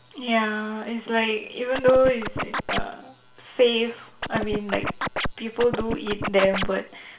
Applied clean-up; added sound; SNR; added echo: none; Scratching (performance technique); 4 dB; reverberation time 0.4 s.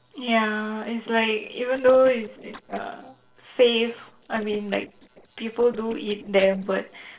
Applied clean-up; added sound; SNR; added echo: neural separator model SepFormer DNS4.